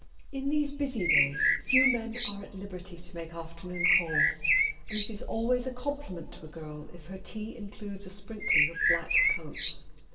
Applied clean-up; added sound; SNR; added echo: none; Bird; -5 dB; reverberation time 2.1 s.